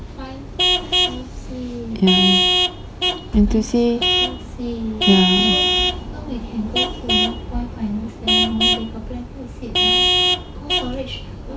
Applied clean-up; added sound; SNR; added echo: none; Vehicle horn, car horn, honking / Truck; -2 dB; none.